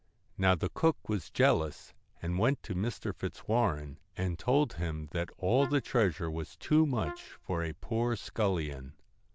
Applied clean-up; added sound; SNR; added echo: none; Brass instrument; 16 dB; none.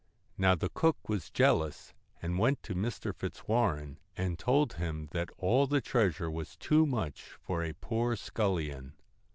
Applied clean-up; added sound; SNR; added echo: none; none; none; none.